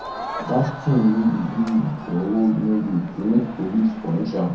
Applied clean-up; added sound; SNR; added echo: none; Crowd; 14 dB; reverberation time 0.6 s.